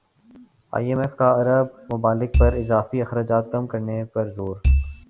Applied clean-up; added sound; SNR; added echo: none; Marimba, xylophone / Wood; -5 dB; none.